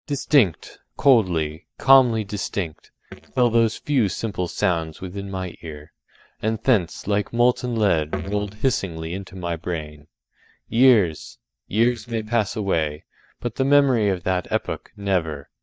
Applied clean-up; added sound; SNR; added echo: neural mask model DeepFilterNet 3.